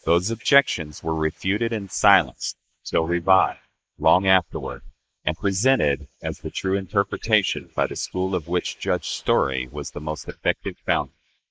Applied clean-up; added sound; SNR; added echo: neural mask model Resemble Enhance denoiser.